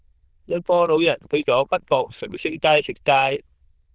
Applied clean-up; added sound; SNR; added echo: neural diffusion model UNIVERSE++.